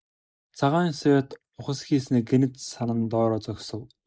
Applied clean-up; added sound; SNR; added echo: neural mask model Resemble Enhance denoiser.